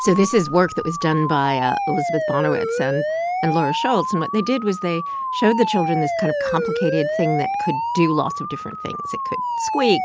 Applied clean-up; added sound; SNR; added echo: none; Siren; 3 dB; none.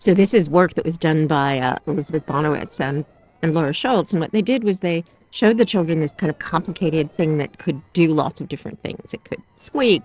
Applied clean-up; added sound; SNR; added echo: neural separator model SepFormer DNS4.